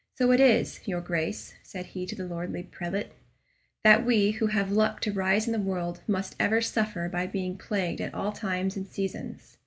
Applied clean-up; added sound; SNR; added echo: none; none; none; none.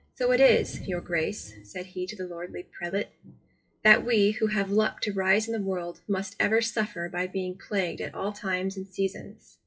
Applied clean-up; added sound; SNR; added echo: classical method WPE with log-MMSE.